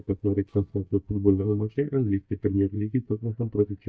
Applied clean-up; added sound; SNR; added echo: neural mask model DeepFilterNet 3.